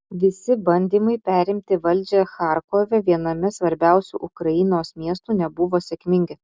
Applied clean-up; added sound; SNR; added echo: none; none; none; none.